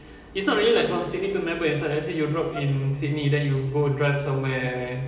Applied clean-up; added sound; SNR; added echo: none; Wind instrument, woodwind instrument; 17 dB; reverberation time 2.7 s.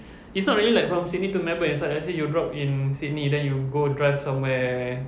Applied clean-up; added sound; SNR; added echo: none; none; none; none.